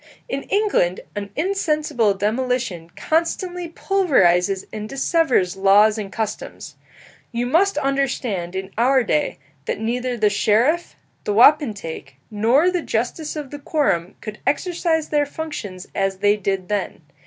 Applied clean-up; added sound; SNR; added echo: none; none; none; none.